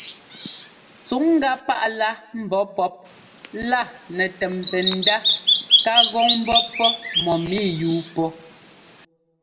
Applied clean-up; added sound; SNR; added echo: none; Bird vocalization, bird call, bird song; -1 dB; reverberation time 1.0 s.